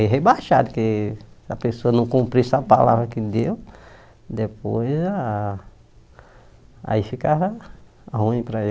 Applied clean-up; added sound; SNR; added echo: none; none; none; none.